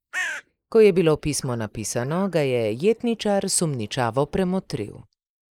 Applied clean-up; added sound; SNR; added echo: neural mask model Resemble Enhance denoiser.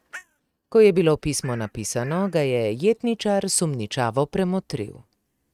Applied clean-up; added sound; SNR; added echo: neural mask model RNNoise.